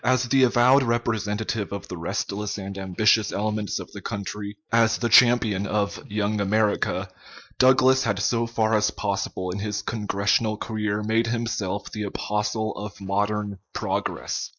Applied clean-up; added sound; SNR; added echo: neural mask model Resemble Enhance denoiser.